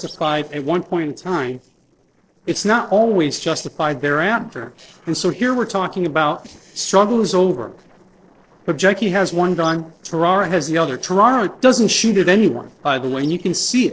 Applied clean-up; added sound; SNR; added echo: neural separator model SepFormer DNS4.